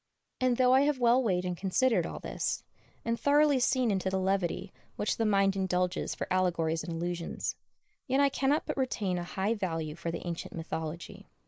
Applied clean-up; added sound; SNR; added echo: neural mask model Resemble Enhance denoiser.